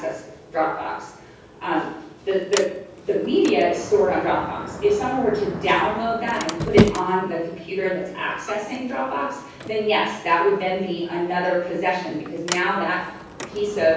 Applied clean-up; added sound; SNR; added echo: none; Sliding door; 8 dB; reverberation time 0.6 s.